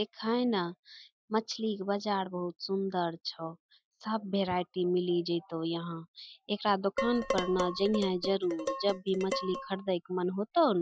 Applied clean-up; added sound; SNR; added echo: classical method Wiener filter.